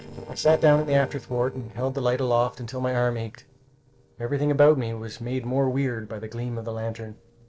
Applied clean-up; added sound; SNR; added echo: neural separator model SepFormer DNS4.